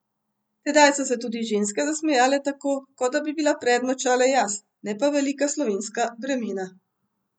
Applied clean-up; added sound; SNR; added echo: none; none; none; none.